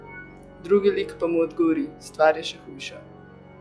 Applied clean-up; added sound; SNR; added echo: classical method log-MMSE.